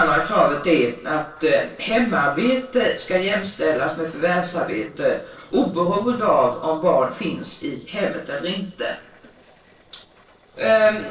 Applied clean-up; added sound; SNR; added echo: neural separator model SepFormer DNS4.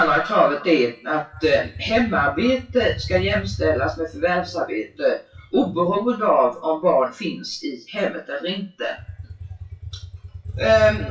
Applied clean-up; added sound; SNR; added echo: classical method WPE with log-MMSE.